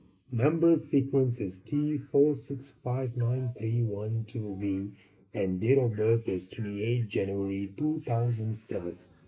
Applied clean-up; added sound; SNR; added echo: neural mask model Resemble Enhance denoiser.